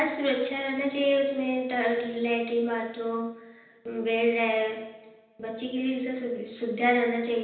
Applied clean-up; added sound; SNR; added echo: none; none; none; reverberation time 0.9 s.